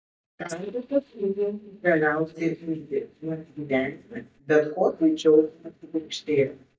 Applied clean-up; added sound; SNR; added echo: neural mask model DeepFilterNet 3.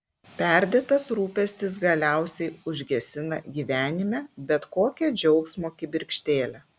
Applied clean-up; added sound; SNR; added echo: none; none; none; none.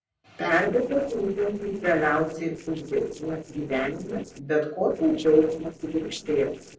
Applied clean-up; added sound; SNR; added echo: neural separator model SepFormer DNS4.